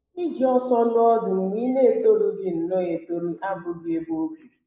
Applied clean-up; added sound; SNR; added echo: neural mask model Resemble Enhance denoiser.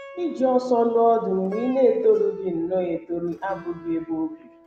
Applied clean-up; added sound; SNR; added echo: none; Plucked string instrument; 19 dB; none.